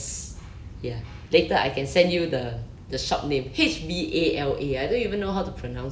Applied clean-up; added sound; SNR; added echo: none; none; none; none.